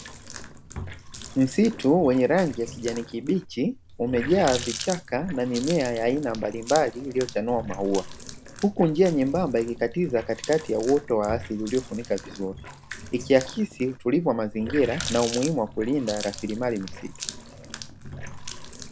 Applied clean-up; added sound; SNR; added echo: none; Water tap, faucet; 12 dB; none.